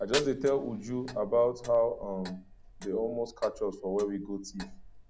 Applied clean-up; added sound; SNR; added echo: none; Clock + Fire; 14 dB; none.